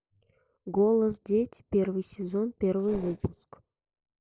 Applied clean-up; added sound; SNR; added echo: neural separator model SepFormer DNS4.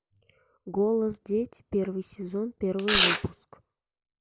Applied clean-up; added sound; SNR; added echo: none; Domestic sounds, home sounds; -4 dB; none.